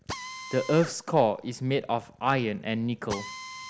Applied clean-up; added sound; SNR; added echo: none; Drill; 14 dB; none.